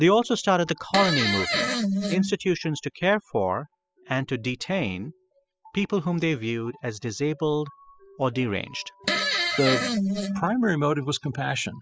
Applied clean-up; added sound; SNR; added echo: classical method spectral subtraction.